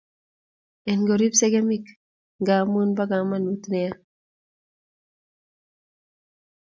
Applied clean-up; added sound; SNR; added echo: none; none; none; none.